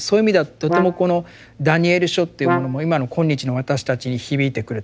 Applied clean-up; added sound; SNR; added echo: none; Brass instrument; 6 dB; none.